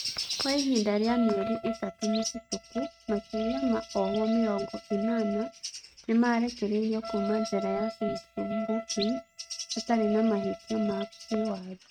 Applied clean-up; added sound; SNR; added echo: neural mask model RNNoise.